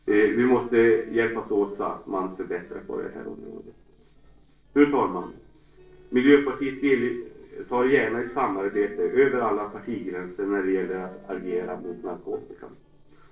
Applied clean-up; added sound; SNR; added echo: neural separator model SepFormer DNS4.